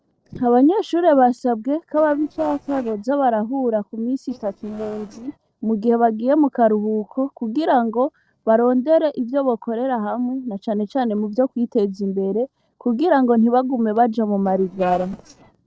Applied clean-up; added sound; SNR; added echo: neural separator model SepFormer DNS4.